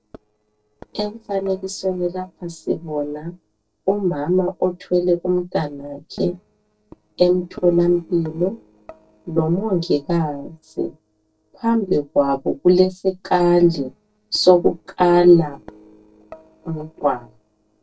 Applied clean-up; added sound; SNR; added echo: neural separator model SepFormer DNS4.